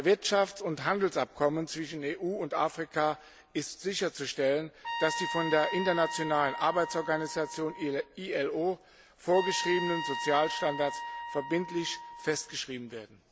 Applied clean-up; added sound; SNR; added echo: none; Trumpet; 7 dB; none.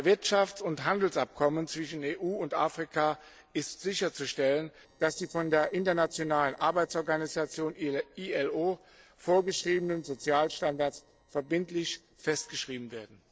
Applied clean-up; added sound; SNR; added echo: neural separator model SepFormer DNS4.